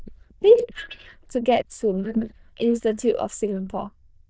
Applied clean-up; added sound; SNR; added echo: neural diffusion model UNIVERSE++.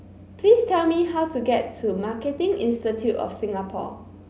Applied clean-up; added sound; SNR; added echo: none; none; none; none.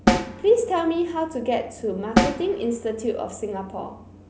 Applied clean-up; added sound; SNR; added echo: none; Snare drum; 2 dB; none.